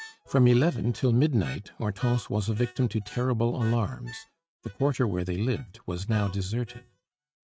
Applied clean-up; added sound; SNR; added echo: neural mask model RNNoise.